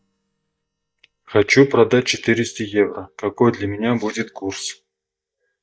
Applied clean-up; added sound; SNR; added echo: neural mask model DeepFilterNet 3.